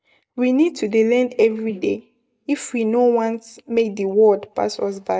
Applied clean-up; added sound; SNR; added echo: neural mask model DeepFilterNet 3.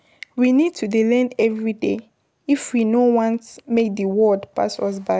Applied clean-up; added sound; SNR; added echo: none; none; none; none.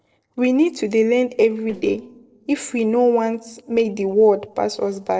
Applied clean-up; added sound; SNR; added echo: neural separator model SepFormer DNS4.